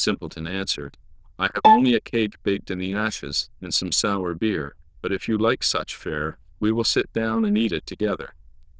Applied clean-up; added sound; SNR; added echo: neural diffusion model UNIVERSE++.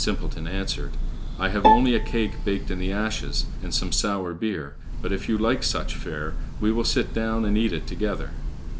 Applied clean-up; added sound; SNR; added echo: none; Bird / Breathing + Bowed string instrument; 0 dB; none.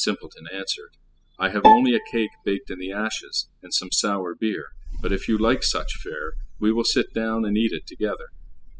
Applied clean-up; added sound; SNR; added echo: classical method spectral subtraction.